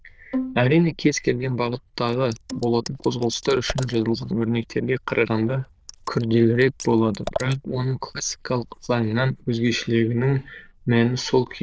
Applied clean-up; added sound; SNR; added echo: neural diffusion model UNIVERSE++.